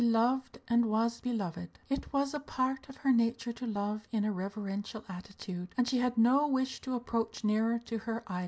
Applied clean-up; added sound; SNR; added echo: none; none; none; none.